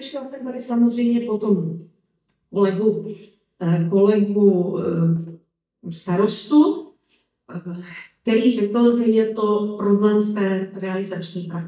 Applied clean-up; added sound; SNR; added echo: neural mask model DeepFilterNet 3.